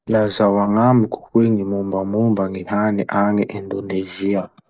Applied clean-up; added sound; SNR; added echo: neural separator model SepFormer DNS4.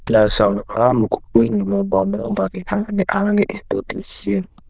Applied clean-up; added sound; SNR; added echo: neural diffusion model UNIVERSE++.